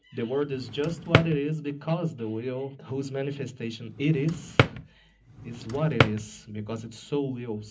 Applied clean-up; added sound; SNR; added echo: none; Drawer open or close; -1 dB; reverberation time 0.4 s.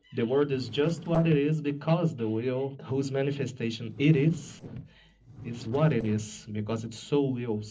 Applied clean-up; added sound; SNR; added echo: neural separator model SepFormer DNS4.